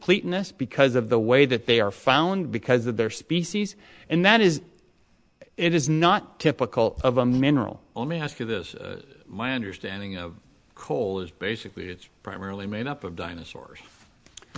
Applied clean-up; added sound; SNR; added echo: none; Hammer; 18 dB; none.